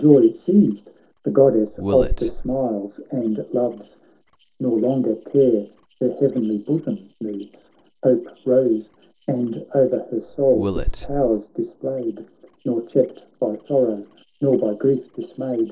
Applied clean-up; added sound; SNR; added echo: neural separator model SepFormer DNS4.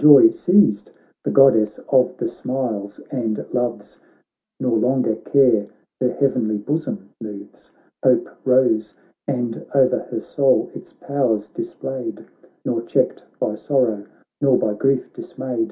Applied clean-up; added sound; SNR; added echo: none; none; none; none.